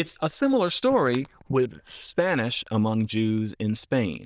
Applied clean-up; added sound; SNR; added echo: neural diffusion model UNIVERSE++.